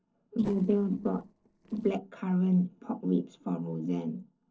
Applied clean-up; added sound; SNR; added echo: neural separator model SepFormer DNS4.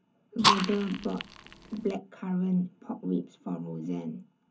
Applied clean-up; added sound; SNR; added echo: none; Fire; -2 dB; reverberation time 0.3 s.